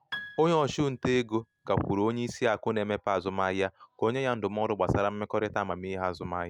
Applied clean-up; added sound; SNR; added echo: none; Piano; 16 dB; none.